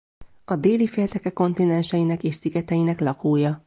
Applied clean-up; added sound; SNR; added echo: none; none; none; none.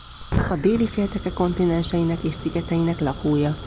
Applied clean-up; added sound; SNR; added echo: none; Fire; 8 dB; none.